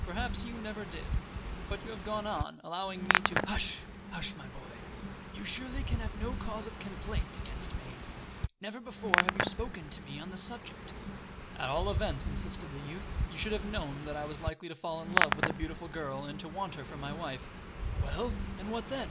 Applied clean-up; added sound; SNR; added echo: none; Hands; -3 dB; none.